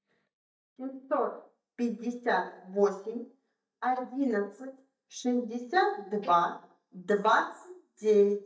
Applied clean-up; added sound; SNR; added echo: neural mask model DeepFilterNet 3.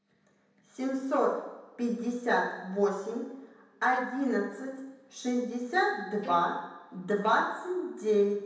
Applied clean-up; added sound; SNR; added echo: none; Bowed string instrument; 16 dB; reverberation time 0.9 s.